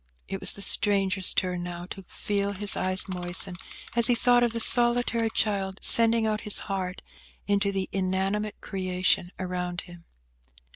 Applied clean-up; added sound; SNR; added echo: none; Insect; 18 dB; none.